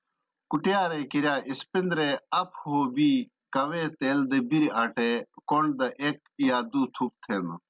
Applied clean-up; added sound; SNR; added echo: none; none; none; none.